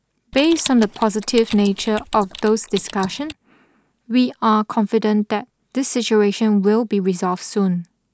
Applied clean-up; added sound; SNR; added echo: neural mask model Resemble Enhance denoiser.